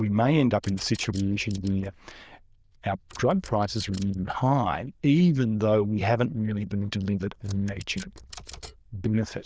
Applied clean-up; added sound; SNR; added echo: neural diffusion model UNIVERSE++.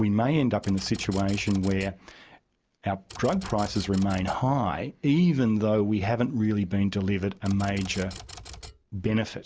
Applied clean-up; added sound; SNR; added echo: none; Typewriter; 17 dB; none.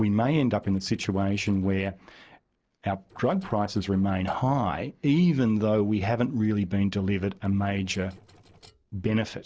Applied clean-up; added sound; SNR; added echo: neural separator model SepFormer DNS4.